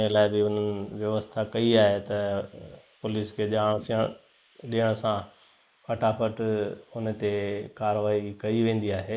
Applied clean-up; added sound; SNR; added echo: neural mask model Resemble Enhance denoiser.